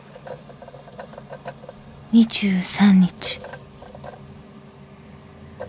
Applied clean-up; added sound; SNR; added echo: none; none; none; none.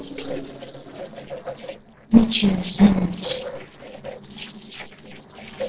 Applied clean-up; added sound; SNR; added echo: neural separator model SepFormer DNS4.